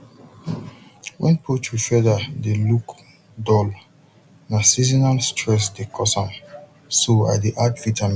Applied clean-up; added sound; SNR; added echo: none; none; none; none.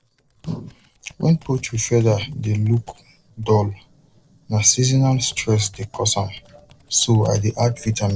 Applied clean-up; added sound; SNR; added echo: neural separator model SepFormer DNS4.